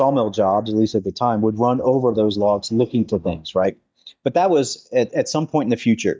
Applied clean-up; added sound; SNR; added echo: neural mask model DeepFilterNet 3.